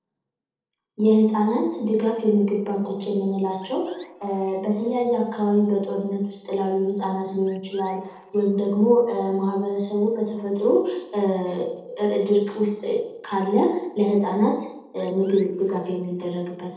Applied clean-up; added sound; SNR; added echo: neural separator model SepFormer DNS4.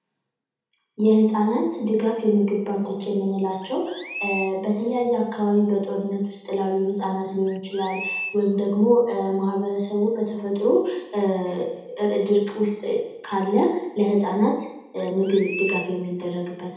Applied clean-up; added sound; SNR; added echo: none; Chirp, tweet; 11 dB; reverberation time 0.8 s.